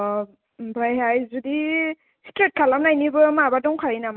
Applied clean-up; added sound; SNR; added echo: none; none; none; none.